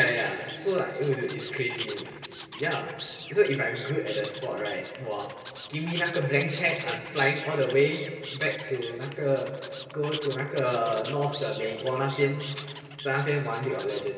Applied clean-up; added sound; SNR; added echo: none; Animal; 12 dB; reverberation time 1.9 s.